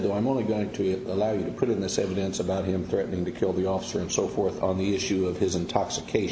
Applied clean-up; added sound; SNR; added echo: none; none; none; none.